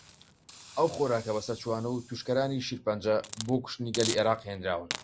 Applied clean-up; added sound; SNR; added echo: none; Hiss; 13 dB; none.